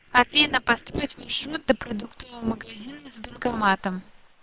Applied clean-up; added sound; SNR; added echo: neural separator model SepFormer WHAM!.